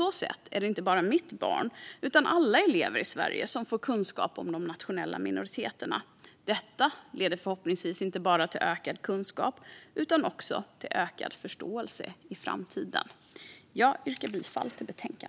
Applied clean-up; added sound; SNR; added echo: none; none; none; none.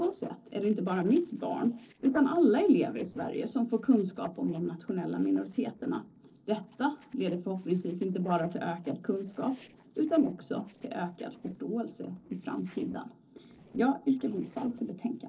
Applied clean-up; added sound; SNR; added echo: neural separator model SepFormer DNS4.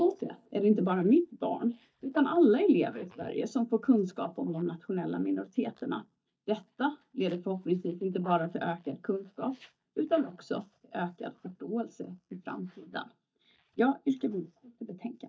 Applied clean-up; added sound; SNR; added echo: neural mask model DeepFilterNet 3.